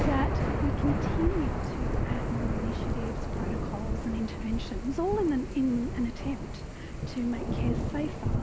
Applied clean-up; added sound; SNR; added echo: none; Thunder / Rain; -2 dB; none.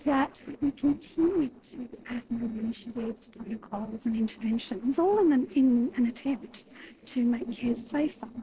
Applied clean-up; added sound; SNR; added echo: neural separator model SepFormer DNS4.